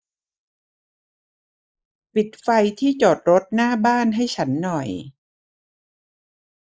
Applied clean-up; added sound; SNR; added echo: neural mask model Resemble Enhance denoiser.